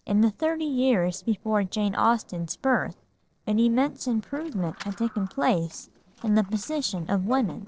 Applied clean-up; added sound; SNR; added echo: neural separator model SepFormer DNS4.